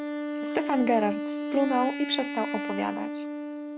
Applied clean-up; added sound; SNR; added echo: none; Wind instrument, woodwind instrument; 3 dB; none.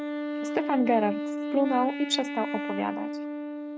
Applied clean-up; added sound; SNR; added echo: neural mask model RNNoise.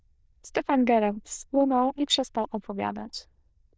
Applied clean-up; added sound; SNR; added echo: neural diffusion model UNIVERSE++.